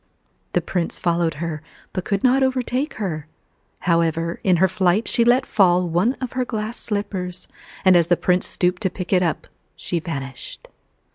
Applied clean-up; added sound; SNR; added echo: none; none; none; none.